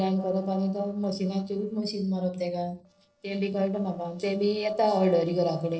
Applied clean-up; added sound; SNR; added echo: neural separator model SepFormer DNS4.